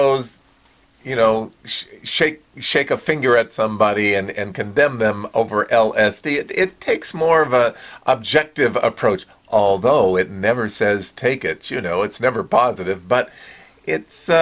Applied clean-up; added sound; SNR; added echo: none; none; none; none.